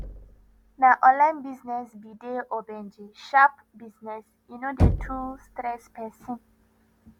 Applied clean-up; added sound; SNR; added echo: none; Knock; 7 dB; none.